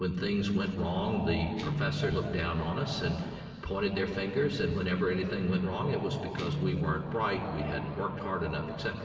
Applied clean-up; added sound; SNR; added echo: none; Guitar; 11 dB; reverberation time 2.8 s.